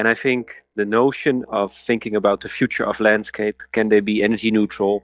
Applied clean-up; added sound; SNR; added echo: neural mask model DeepFilterNet 3.